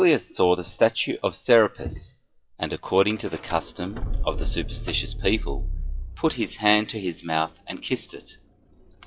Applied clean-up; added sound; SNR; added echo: classical method WPE with log-MMSE.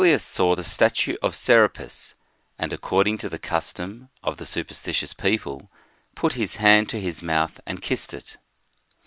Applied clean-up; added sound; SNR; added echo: none; none; none; none.